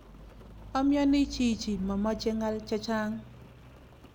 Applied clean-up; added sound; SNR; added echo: none; Rain; 15 dB; none.